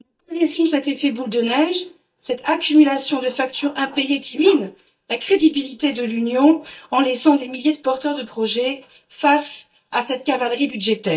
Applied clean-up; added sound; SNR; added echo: neural mask model DeepFilterNet 3.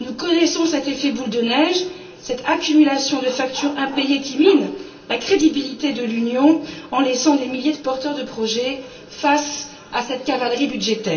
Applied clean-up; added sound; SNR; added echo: none; Bark; 18 dB; reverberation time 0.3 s.